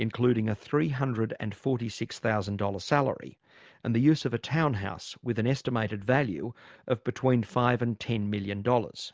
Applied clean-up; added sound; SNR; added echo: none; none; none; none.